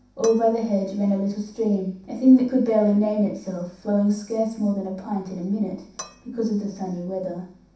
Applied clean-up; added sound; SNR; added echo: none; Cutlery, silverware / Dishes, pots, and pans; 19 dB; reverberation time 0.7 s.